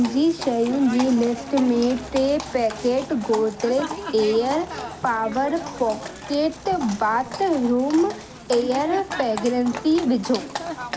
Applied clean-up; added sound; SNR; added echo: none; Livestock, farm animals, working animals; 11 dB; none.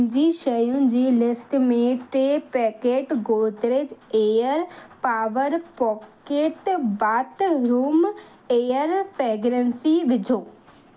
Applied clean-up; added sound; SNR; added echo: none; none; none; none.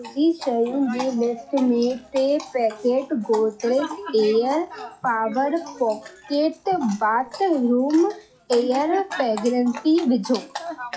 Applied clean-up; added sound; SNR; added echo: classical method log-MMSE.